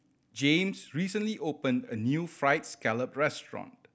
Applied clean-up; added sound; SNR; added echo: none; none; none; none.